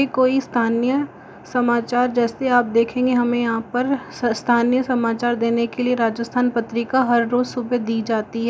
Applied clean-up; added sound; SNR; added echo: none; none; none; none.